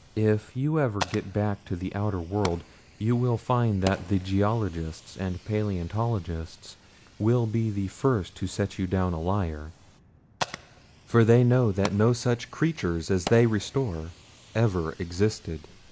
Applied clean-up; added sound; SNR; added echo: none; Fire; 17 dB; none.